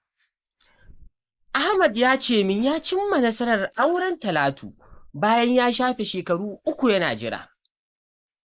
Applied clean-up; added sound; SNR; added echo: neural mask model Resemble Enhance denoiser.